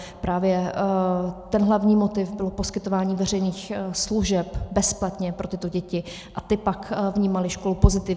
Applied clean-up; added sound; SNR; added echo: none; none; none; none.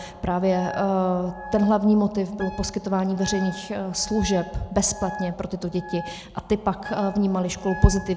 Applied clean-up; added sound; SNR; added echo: none; Wind instrument, woodwind instrument; 15 dB; none.